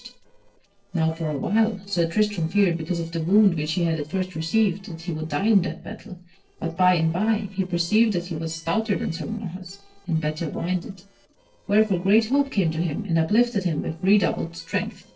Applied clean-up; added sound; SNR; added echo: neural separator model SepFormer DNS4.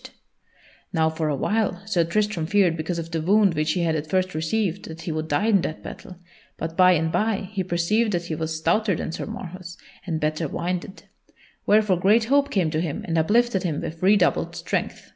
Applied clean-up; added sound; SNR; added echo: none; none; none; none.